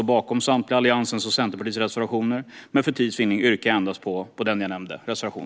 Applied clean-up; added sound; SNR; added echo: none; none; none; none.